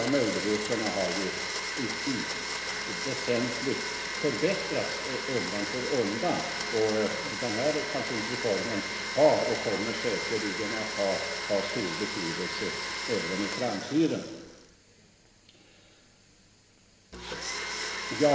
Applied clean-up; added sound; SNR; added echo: none; Domestic sounds, home sounds; 3 dB; reverberation time 1.1 s.